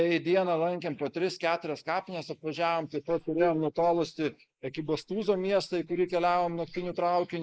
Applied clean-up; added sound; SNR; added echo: neural mask model Resemble Enhance denoiser.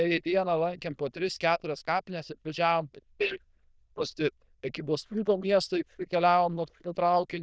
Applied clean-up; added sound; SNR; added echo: neural diffusion model UNIVERSE++.